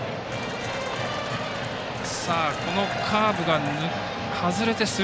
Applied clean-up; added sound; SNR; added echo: none; Rain; 14 dB; none.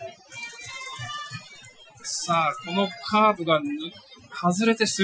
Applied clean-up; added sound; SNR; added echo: classical method Wiener filter.